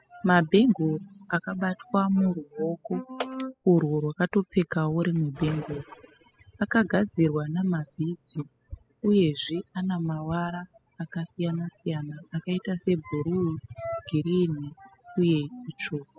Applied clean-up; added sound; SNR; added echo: classical method spectral subtraction.